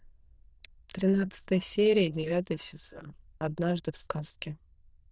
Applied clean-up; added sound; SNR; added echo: neural diffusion model UNIVERSE++.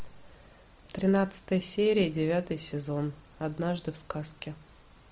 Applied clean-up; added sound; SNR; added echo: none; none; none; none.